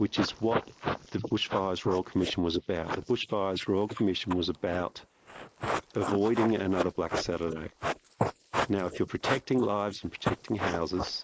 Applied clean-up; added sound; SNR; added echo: neural mask model Resemble Enhance denoiser.